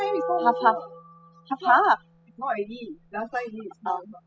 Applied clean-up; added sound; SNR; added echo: classical method spectral subtraction.